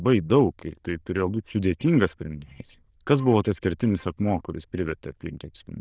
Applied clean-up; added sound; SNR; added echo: neural diffusion model UNIVERSE++.